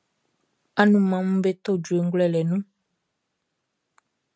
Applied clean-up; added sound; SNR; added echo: none; none; none; none.